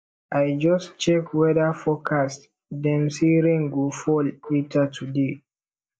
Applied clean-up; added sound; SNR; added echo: neural mask model DeepFilterNet 3.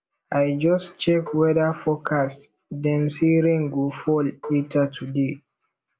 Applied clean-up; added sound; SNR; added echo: none; Marimba, xylophone; 19 dB; none.